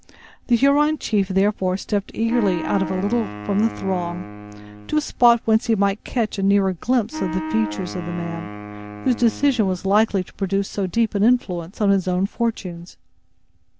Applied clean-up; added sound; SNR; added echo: none; Wind instrument, woodwind instrument; 10 dB; none.